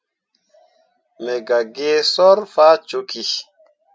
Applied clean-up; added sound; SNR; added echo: none; none; none; none.